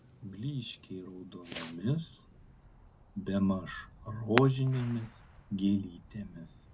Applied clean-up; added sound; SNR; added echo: none; Fireworks; 10 dB; none.